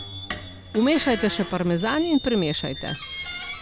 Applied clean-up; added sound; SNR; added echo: none; Squeak; 7 dB; none.